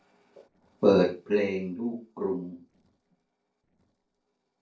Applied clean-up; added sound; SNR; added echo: neural separator model SepFormer DNS4.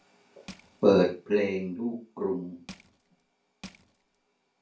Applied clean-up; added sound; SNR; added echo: none; Crushing; 20 dB; reverberation time 0.3 s.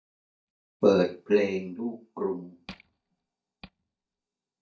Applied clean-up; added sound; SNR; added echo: neural mask model DeepFilterNet 3.